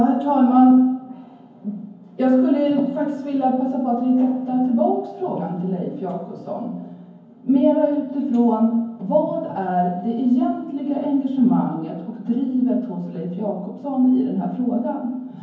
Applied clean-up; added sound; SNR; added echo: none; none; none; reverberation time 0.9 s.